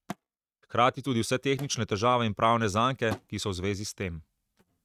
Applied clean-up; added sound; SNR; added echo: neural mask model RNNoise.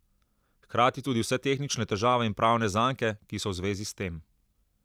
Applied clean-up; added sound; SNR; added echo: none; none; none; none.